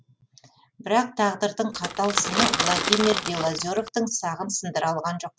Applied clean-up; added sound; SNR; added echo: none; Crackle / Crushing; 0 dB; none.